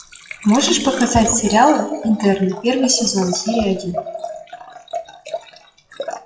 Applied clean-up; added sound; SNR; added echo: classical method WPE with log-MMSE.